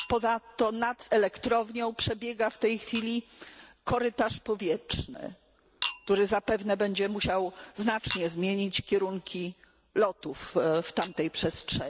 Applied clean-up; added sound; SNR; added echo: none; Chink, clink; 9 dB; none.